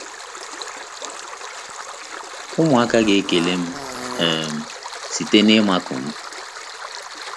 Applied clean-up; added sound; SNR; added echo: none; Fart + Stream; 10 dB; none.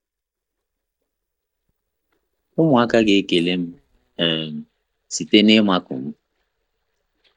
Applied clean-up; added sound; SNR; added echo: neural mask model DeepFilterNet 3.